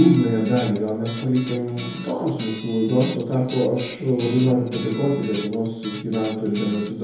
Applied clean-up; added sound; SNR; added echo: none; Guitar; 14 dB; reverberation time 1.9 s.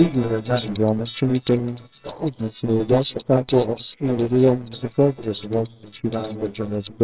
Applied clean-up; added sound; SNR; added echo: neural separator model SepFormer WHAMR!.